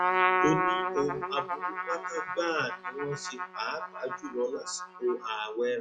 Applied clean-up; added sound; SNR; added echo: classical method log-MMSE.